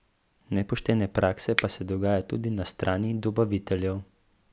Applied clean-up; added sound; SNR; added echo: none; Finger snapping; 1 dB; none.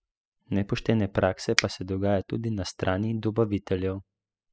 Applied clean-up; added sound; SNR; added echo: classical method spectral subtraction.